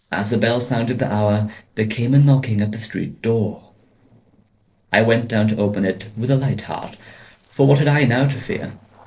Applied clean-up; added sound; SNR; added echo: neural separator model SepFormer DNS4.